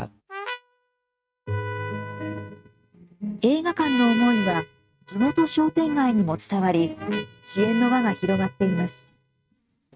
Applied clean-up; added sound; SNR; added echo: neural mask model RNNoise.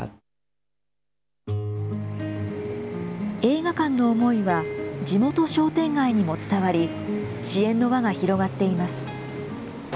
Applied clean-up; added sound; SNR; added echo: none; none; none; none.